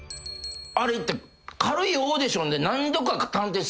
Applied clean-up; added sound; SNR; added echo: none; Bicycle; 19 dB; none.